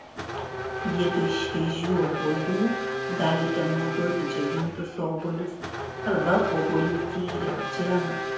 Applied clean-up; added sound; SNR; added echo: none; Race car, auto racing / Accelerating, revving, vroom; 4 dB; reverberation time 0.9 s.